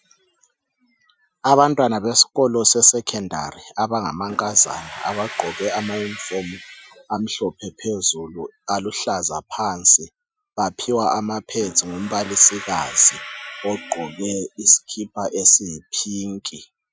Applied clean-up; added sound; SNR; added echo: classical method Wiener filter.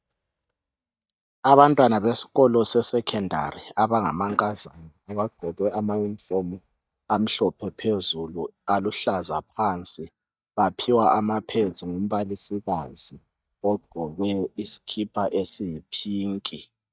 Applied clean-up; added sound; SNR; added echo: neural mask model DeepFilterNet 3.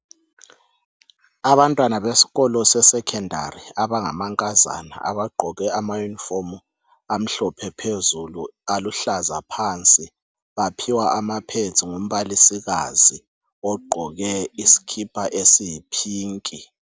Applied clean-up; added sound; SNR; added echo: none; none; none; none.